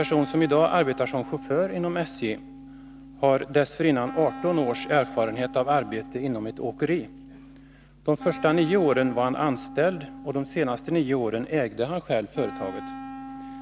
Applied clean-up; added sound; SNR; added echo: none; Wind instrument, woodwind instrument; 14 dB; none.